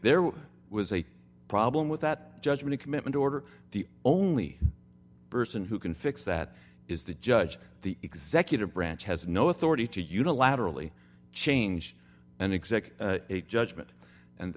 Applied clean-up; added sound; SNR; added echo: none; none; none; none.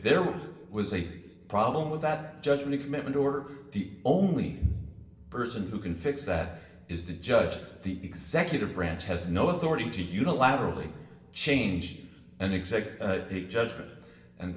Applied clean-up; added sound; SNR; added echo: none; none; none; reverberation time 1.1 s.